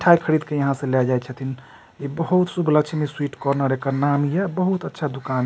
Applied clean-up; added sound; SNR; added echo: none; none; none; none.